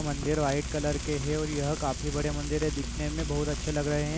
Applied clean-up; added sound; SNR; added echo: none; Frying (food); 4 dB; none.